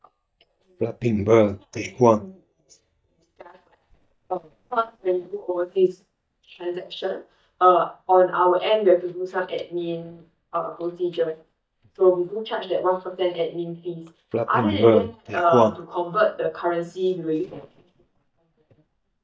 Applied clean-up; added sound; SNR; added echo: neural mask model DeepFilterNet 3.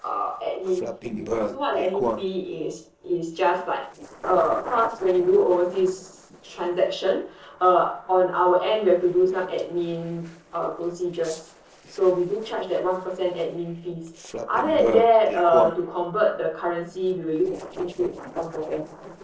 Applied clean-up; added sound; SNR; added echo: neural separator model SepFormer DNS4.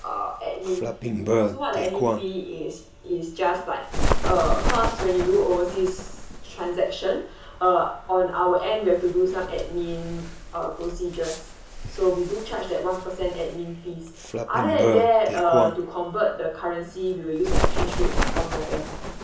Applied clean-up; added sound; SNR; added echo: none; Bird; 2 dB; reverberation time 0.6 s.